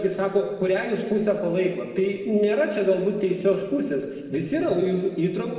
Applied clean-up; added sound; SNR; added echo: none; none; none; reverberation time 1.5 s.